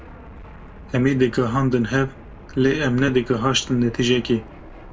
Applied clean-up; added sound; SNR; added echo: none; Fixed-wing aircraft, airplane; 18 dB; reverberation time 0.2 s.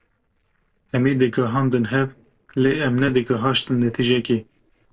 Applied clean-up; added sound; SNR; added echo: neural separator model SepFormer DNS4.